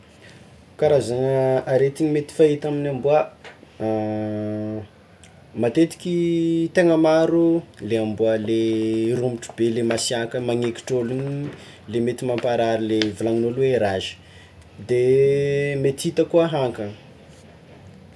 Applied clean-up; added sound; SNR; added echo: none; none; none; none.